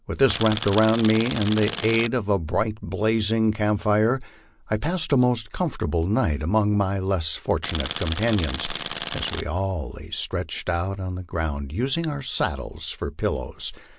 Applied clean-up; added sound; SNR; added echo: none; Tools; 6 dB; none.